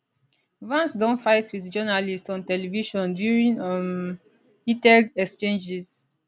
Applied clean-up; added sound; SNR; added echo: none; none; none; none.